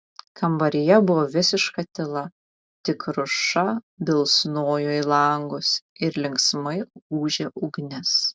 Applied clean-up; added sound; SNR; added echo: none; none; none; none.